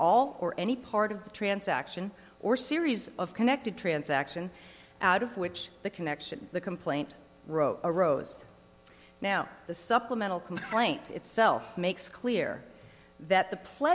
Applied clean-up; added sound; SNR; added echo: none; none; none; none.